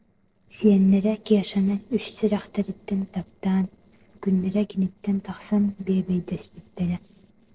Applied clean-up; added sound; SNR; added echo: neural separator model SepFormer DNS4.